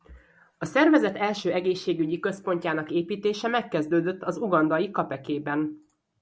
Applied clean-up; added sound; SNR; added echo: none; none; none; none.